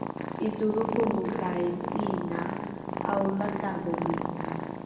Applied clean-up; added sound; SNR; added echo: none; Purr; 2 dB; reverberation time 2.2 s.